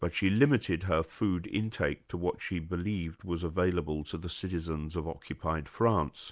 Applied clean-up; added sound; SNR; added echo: none; none; none; none.